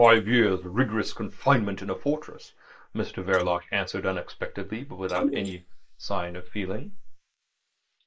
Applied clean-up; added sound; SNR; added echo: neural mask model Resemble Enhance denoiser.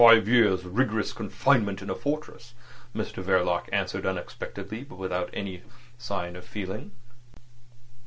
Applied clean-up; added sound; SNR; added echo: none; none; none; none.